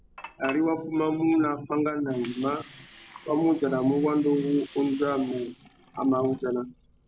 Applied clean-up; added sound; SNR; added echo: none; Water; 20 dB; none.